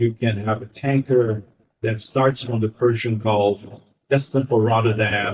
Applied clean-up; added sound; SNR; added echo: neural mask model DeepFilterNet 3.